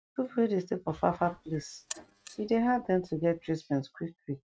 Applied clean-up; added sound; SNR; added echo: neural mask model RNNoise.